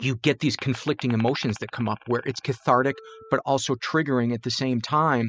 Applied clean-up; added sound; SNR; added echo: classical method spectral subtraction.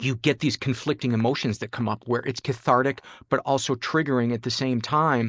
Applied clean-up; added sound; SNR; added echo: neural mask model Resemble Enhance denoiser.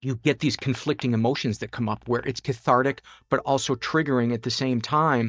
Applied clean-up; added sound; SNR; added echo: neural mask model DeepFilterNet 3.